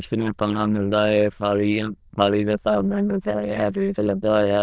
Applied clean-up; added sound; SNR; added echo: neural diffusion model UNIVERSE++.